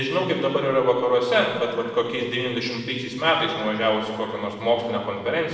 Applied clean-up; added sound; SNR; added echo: neural separator model SepFormer DNS4.